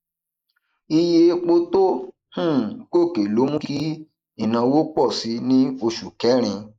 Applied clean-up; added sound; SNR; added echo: neural mask model Resemble Enhance denoiser.